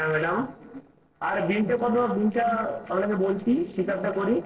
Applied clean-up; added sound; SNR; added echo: neural separator model SepFormer DNS4.